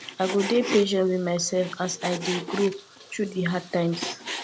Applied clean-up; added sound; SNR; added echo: none; Frying (food); 10 dB; none.